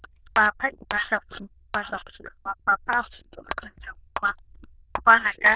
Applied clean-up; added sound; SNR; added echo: neural diffusion model UNIVERSE++.